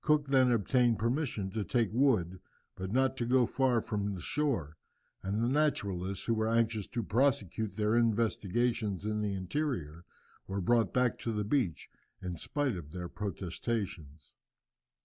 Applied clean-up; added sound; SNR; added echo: none; none; none; none.